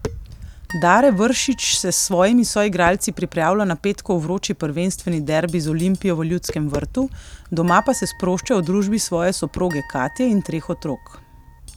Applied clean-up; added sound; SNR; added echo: none; Harp + Tap; 17 dB; none.